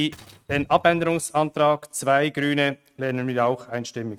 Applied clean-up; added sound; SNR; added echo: neural mask model RNNoise.